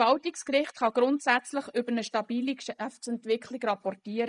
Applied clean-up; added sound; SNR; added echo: neural mask model Resemble Enhance denoiser.